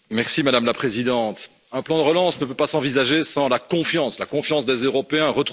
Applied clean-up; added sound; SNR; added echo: none; none; none; none.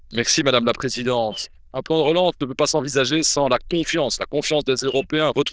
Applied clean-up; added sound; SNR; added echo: neural diffusion model UNIVERSE++.